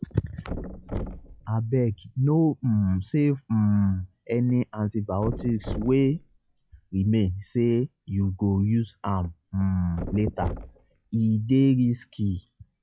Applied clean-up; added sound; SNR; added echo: classical method log-MMSE.